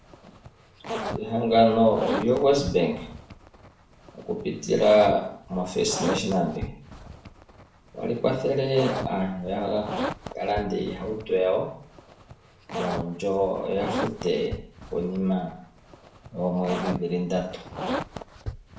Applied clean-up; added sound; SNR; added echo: none; Zipper (clothing); 9 dB; reverberation time 0.5 s.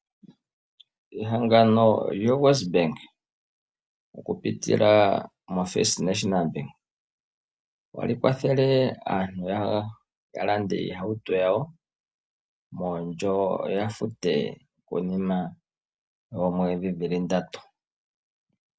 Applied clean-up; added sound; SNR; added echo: none; none; none; none.